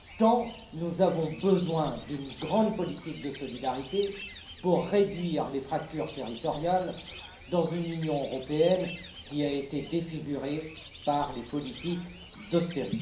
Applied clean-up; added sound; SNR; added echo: none; Bird; 14 dB; reverberation time 0.6 s.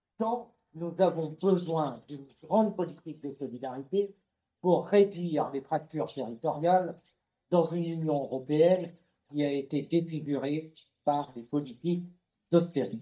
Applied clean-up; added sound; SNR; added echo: neural mask model DeepFilterNet 3.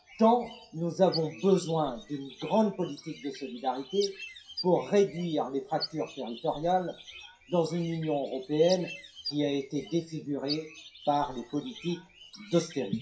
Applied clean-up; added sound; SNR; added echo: classical method WPE with log-MMSE.